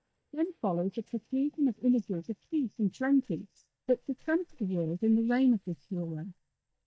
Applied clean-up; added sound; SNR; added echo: neural mask model DeepFilterNet 3.